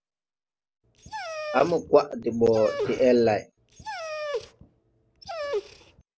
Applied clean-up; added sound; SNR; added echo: none; Dog; 9 dB; none.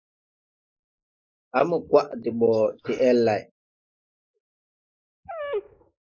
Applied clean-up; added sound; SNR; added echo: neural mask model Resemble Enhance denoiser.